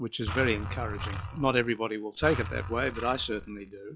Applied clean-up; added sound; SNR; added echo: classical method log-MMSE.